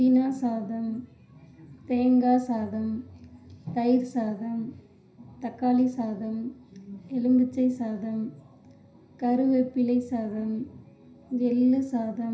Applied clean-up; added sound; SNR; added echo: none; none; none; reverberation time 0.5 s.